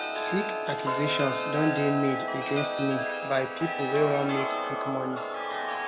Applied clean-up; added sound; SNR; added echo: none; Chime; 1 dB; none.